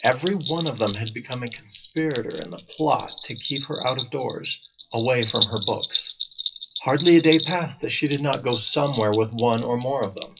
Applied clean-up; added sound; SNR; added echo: classical method WPE with log-MMSE.